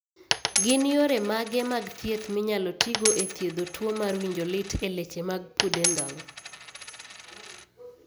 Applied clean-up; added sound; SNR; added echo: none; Coin (dropping); 4 dB; none.